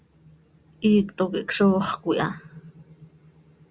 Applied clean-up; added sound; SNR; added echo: none; none; none; none.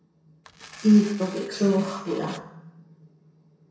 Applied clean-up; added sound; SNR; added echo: none; Tearing; 18 dB; reverberation time 0.7 s.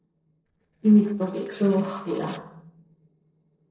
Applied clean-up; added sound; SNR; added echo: neural separator model SepFormer DNS4.